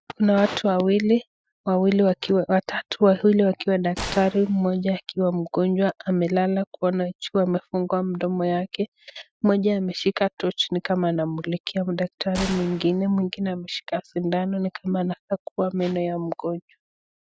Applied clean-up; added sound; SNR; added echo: classical method Wiener filter.